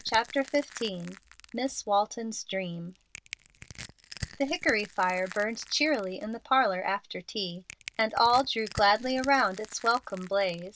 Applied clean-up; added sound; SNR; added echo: none; Crushing; 18 dB; none.